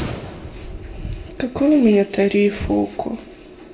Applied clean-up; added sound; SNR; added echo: none; Gunshot, gunfire; 16 dB; reverberation time 0.6 s.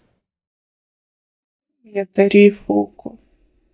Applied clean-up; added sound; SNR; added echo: neural mask model DeepFilterNet 3.